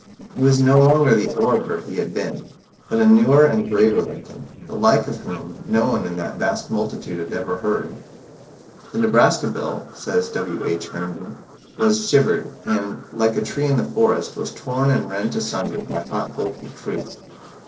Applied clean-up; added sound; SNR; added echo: neural separator model SepFormer DNS4.